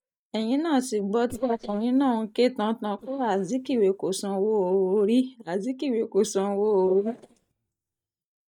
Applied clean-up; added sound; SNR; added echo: neural mask model DeepFilterNet 3.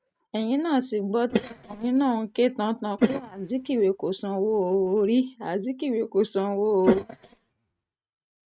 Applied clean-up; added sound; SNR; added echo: neural mask model RNNoise.